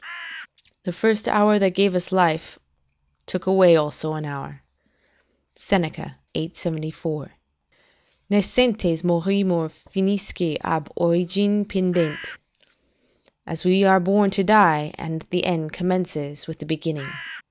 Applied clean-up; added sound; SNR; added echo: none; Bird; 12 dB; none.